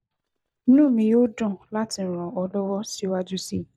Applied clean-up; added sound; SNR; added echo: neural mask model DeepFilterNet 3.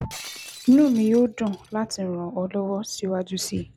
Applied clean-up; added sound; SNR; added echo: none; Shatter; 19 dB; none.